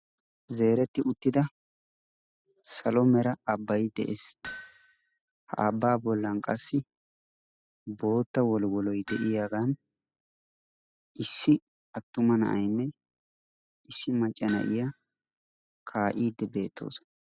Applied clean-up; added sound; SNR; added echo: classical method spectral subtraction.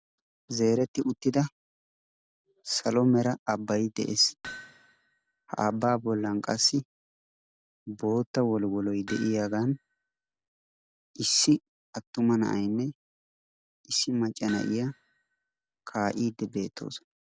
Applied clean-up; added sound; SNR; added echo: none; Hammer; 18 dB; none.